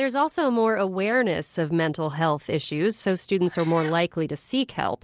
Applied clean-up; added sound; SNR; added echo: none; Meow; 17 dB; none.